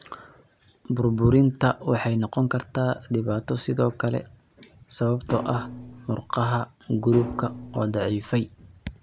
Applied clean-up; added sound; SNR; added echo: none; Thump, thud; 12 dB; none.